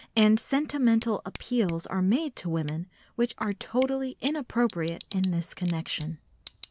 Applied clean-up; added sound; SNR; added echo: none; Tick / Bicycle; 17 dB; none.